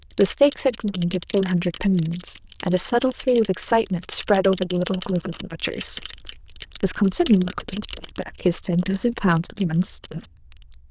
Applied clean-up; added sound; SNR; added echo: neural diffusion model UNIVERSE++.